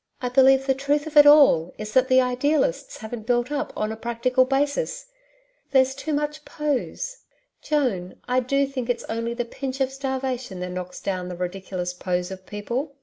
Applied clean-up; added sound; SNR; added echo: none; none; none; none.